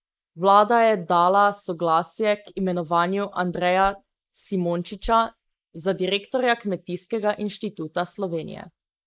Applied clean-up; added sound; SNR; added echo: neural mask model Resemble Enhance denoiser.